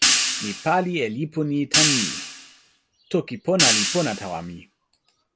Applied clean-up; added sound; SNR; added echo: none; Hi-hat; -2 dB; none.